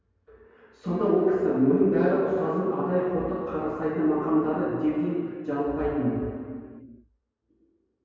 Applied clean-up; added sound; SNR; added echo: none; none; none; reverberation time 2.2 s.